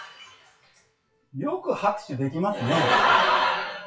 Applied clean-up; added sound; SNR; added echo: classical method WPE with log-MMSE.